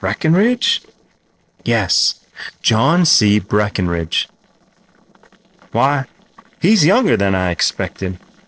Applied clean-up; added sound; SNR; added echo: neural separator model SepFormer DNS4.